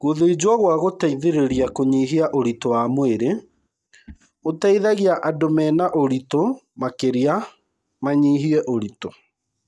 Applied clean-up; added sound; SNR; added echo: neural mask model DeepFilterNet 3.